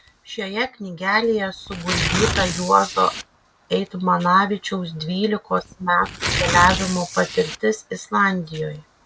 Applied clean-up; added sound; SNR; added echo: none; Tearing; 8 dB; none.